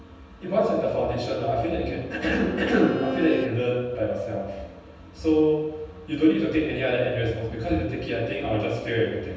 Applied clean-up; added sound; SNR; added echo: none; Bowed string instrument; 10 dB; reverberation time 1.1 s.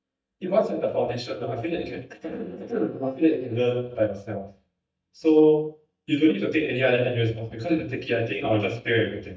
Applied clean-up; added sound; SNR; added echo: neural mask model DeepFilterNet 3.